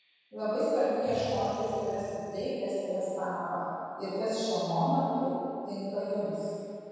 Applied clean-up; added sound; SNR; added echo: none; Animal; 16 dB; reverberation time 2.2 s.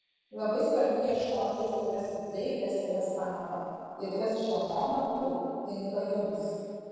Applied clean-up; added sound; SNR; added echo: neural separator model SepFormer DNS4.